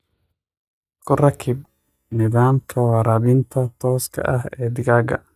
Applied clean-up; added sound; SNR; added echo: neural mask model DeepFilterNet 3.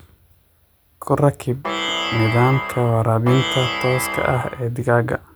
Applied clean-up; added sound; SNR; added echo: none; Plucked string instrument; 5 dB; none.